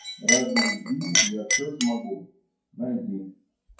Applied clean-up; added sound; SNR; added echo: classical method WPE with log-MMSE.